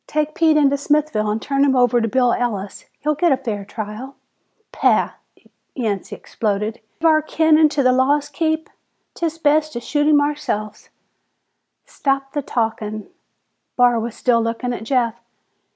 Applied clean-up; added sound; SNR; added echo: none; none; none; none.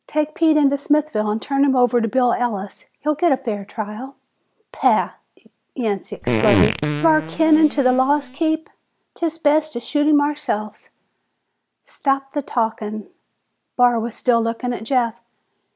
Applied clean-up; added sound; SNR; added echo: none; Fart; 2 dB; none.